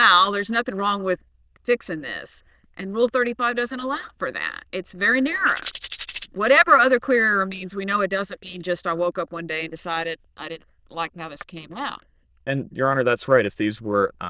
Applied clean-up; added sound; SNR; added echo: neural diffusion model UNIVERSE++.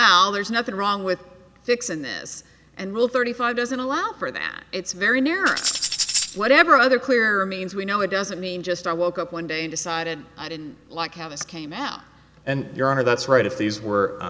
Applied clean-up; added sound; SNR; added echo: none; Tambourine; 4 dB; none.